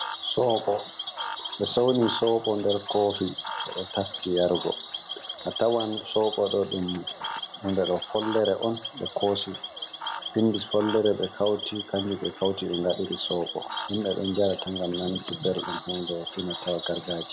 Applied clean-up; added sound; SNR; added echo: none; Cricket / Frog; 8 dB; none.